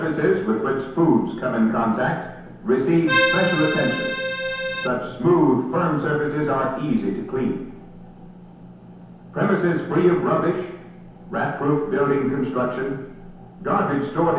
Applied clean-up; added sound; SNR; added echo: none; Accordion; 0 dB; reverberation time 1.0 s.